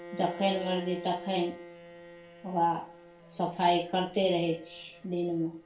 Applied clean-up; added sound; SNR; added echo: none; Bowed string instrument; 15 dB; reverberation time 0.3 s.